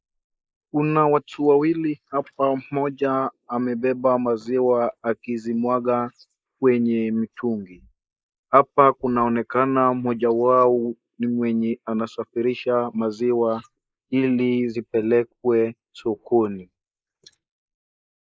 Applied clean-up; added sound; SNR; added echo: neural mask model Resemble Enhance denoiser.